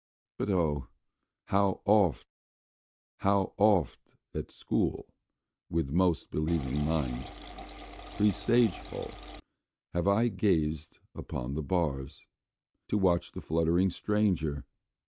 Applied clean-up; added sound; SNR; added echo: none; Liquid; 13 dB; none.